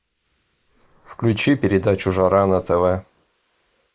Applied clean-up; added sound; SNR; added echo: neural mask model Resemble Enhance denoiser.